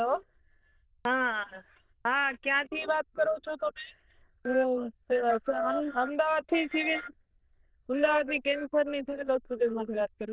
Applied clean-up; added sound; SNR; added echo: neural diffusion model UNIVERSE++.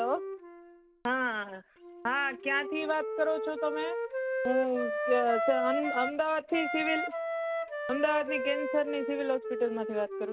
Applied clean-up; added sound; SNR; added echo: none; Wind instrument, woodwind instrument; 3 dB; none.